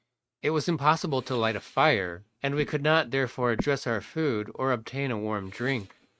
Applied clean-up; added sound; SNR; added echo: neural mask model RNNoise.